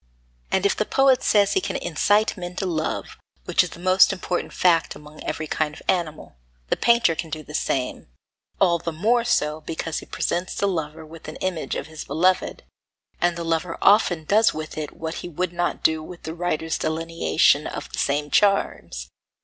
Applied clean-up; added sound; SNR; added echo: none; none; none; none.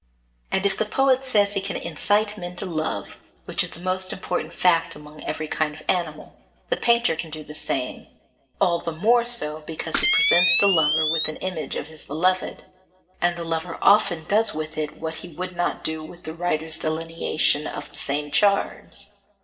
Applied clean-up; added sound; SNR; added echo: none; Camera; -1 dB; reverberation time 1.0 s.